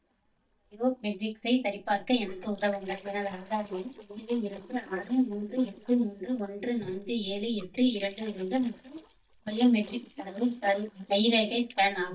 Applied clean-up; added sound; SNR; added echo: neural mask model DeepFilterNet 3.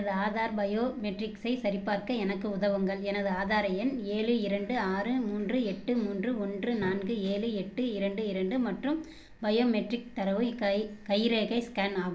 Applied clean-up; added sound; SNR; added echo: none; none; none; none.